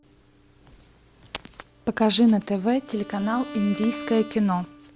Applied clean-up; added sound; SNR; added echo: none; Bowed string instrument; 16 dB; none.